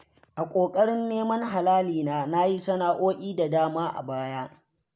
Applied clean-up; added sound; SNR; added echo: none; none; none; none.